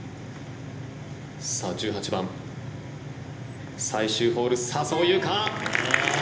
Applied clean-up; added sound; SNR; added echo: none; none; none; reverberation time 0.8 s.